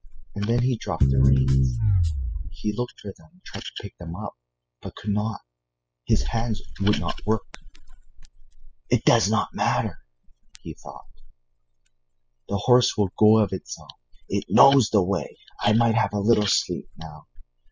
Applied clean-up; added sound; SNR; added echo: classical method spectral subtraction.